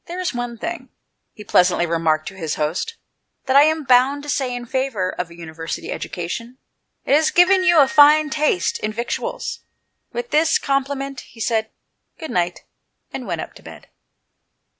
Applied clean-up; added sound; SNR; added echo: none; Glockenspiel; 13 dB; none.